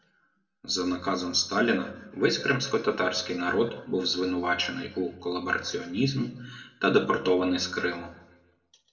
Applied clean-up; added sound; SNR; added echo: none; none; none; reverberation time 0.7 s.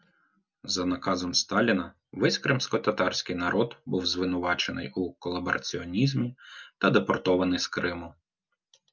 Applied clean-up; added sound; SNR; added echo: none; none; none; none.